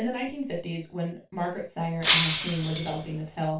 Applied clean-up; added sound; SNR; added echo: none; Shatter; -2 dB; reverberation time 0.2 s.